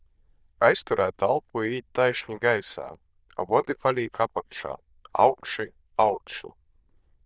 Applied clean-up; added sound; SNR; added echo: neural diffusion model UNIVERSE++.